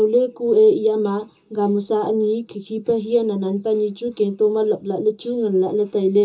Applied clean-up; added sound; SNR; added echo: none; none; none; reverberation time 0.2 s.